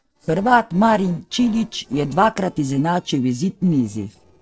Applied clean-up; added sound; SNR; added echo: neural separator model SepFormer DNS4.